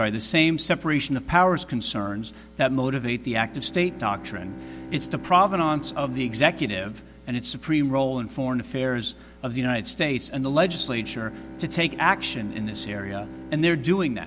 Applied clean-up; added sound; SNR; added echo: none; Bowed string instrument; 17 dB; none.